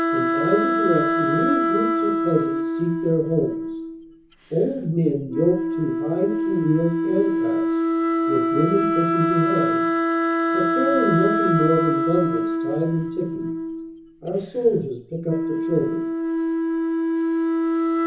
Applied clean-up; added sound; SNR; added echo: none; Wind instrument, woodwind instrument; -2 dB; reverberation time 0.6 s.